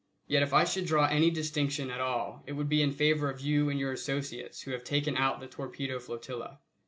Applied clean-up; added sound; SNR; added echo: none; none; none; none.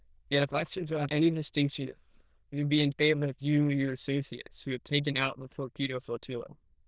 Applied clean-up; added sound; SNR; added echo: neural diffusion model UNIVERSE++.